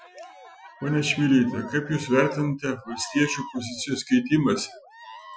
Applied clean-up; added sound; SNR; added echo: classical method Wiener filter.